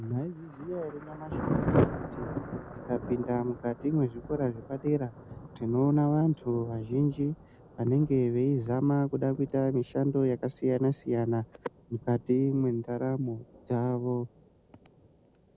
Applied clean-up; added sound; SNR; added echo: none; Thunder; 8 dB; none.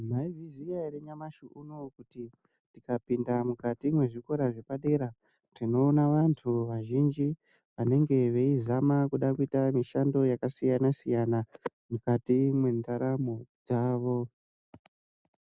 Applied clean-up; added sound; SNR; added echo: none; none; none; none.